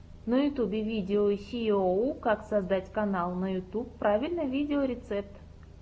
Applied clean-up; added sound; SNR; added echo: none; none; none; none.